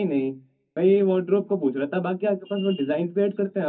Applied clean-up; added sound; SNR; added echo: none; none; none; reverberation time 0.4 s.